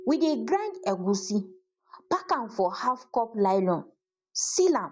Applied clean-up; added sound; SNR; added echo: neural mask model DeepFilterNet 3.